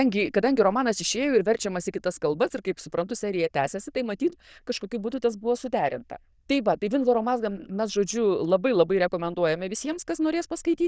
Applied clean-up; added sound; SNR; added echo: neural diffusion model UNIVERSE++.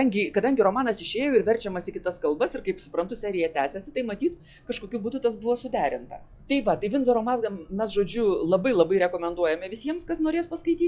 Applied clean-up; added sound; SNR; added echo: classical method log-MMSE.